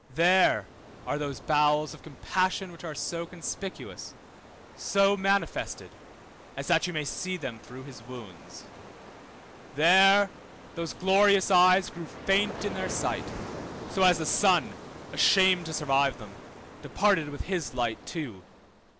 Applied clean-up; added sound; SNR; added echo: none; Ocean; 15 dB; none.